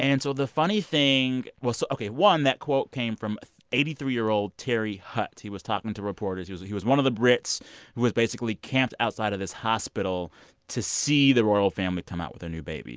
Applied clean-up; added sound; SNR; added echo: none; none; none; none.